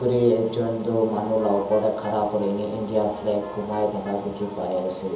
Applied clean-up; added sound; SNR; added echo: none; Wind instrument, woodwind instrument; 20 dB; reverberation time 0.7 s.